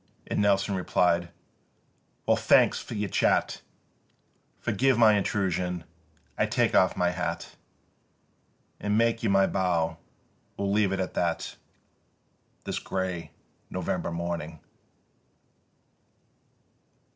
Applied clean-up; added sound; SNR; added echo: none; none; none; none.